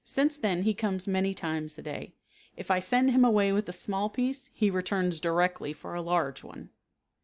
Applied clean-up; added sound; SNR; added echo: none; none; none; none.